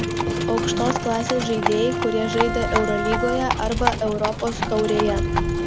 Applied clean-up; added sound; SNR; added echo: none; Bowed string instrument + Livestock, farm animals, working animals; 0 dB; none.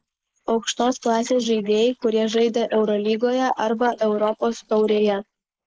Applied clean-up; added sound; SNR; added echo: neural mask model Resemble Enhance denoiser.